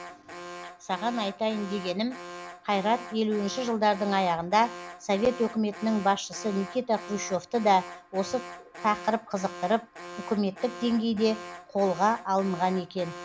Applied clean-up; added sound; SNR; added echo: none; Alarm; 14 dB; none.